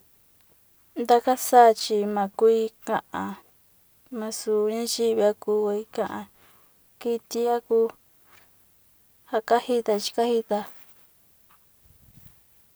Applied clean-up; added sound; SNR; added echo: none; none; none; none.